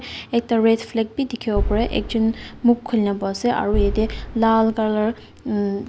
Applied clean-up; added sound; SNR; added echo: none; Boom; 7 dB; none.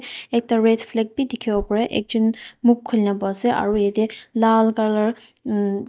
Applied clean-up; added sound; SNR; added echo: neural mask model DeepFilterNet 3.